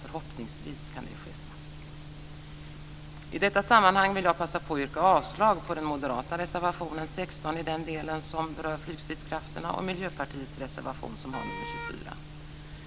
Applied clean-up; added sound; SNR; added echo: none; Wind instrument, woodwind instrument; 11 dB; none.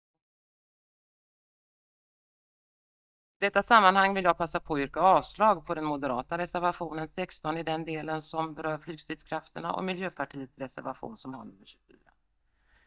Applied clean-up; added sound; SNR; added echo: neural mask model DeepFilterNet 3.